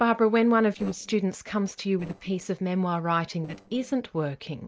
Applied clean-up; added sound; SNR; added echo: neural separator model SepFormer DNS4.